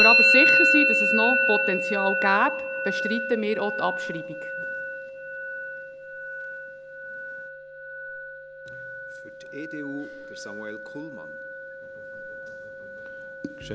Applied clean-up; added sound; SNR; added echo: none; Musical instrument; -4 dB; none.